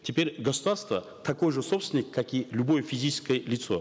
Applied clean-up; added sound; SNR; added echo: none; none; none; none.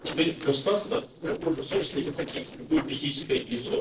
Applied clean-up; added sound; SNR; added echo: neural separator model SepFormer DNS4.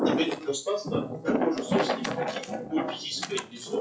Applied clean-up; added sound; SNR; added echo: classical method WPE with log-MMSE.